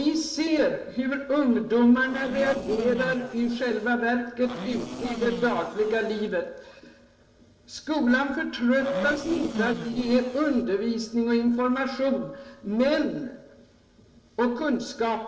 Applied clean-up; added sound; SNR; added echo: neural separator model SepFormer DNS4.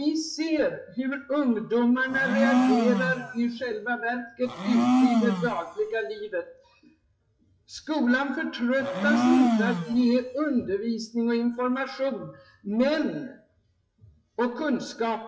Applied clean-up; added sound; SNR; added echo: classical method WPE with log-MMSE.